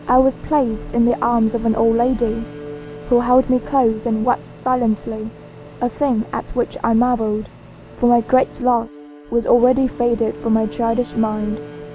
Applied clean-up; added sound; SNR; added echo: none; Bowed string instrument + Microwave oven; 16 dB; none.